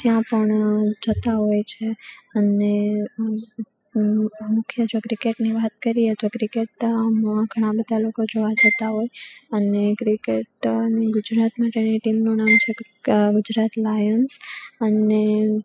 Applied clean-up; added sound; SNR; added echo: classical method spectral subtraction.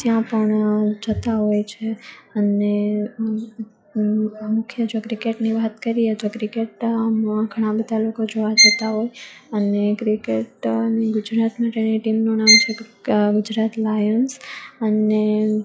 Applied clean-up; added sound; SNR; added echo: classical method log-MMSE.